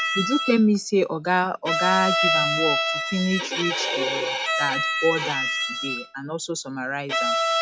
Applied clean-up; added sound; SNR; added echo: classical method log-MMSE.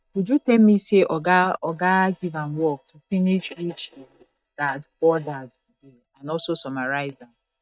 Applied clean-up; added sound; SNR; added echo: neural mask model DeepFilterNet 3.